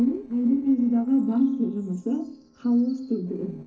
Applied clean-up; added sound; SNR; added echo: neural separator model SepFormer DNS4.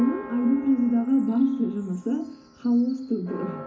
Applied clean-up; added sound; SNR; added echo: none; Church bell; 17 dB; reverberation time 0.3 s.